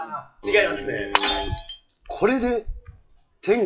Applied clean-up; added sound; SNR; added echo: classical method WPE with log-MMSE.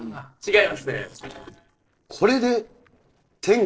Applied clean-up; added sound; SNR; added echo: neural separator model SepFormer DNS4.